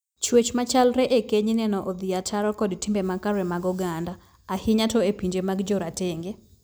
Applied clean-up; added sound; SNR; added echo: none; none; none; none.